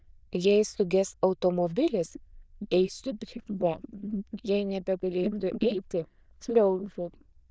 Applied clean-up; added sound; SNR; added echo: neural diffusion model UNIVERSE++.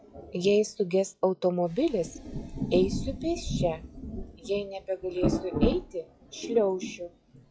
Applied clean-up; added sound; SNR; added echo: classical method log-MMSE.